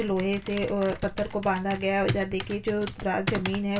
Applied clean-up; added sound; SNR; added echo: none; Computer keyboard; 8 dB; reverberation time 0.2 s.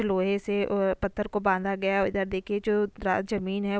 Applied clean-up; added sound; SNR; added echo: none; none; none; none.